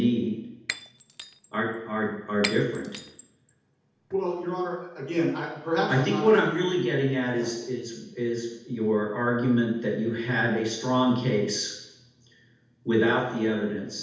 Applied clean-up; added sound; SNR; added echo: none; Shatter; 13 dB; reverberation time 0.8 s.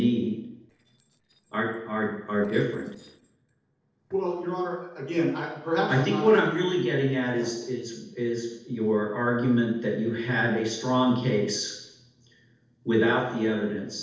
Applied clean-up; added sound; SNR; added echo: neural separator model SepFormer DNS4.